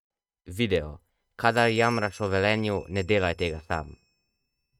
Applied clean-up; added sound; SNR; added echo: neural mask model RNNoise.